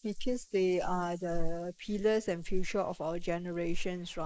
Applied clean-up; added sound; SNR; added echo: neural mask model Resemble Enhance denoiser.